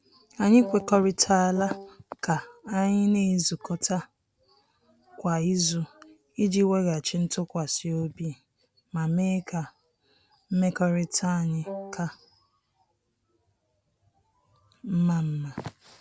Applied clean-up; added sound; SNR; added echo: none; Wind instrument, woodwind instrument; 12 dB; none.